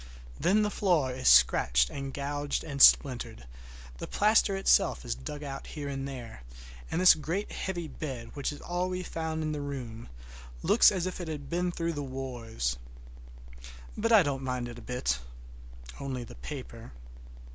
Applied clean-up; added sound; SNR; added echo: none; none; none; none.